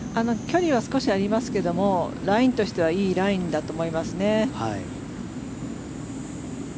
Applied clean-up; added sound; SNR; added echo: none; none; none; none.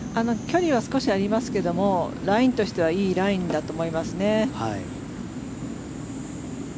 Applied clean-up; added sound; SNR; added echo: none; Tap / Hammer; 18 dB; none.